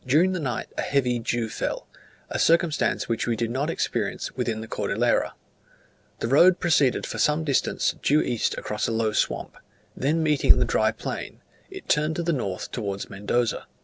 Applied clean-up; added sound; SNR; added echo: none; none; none; none.